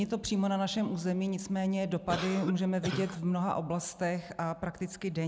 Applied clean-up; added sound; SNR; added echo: none; Cough; 8 dB; none.